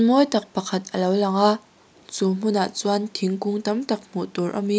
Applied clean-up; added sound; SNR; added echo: none; none; none; none.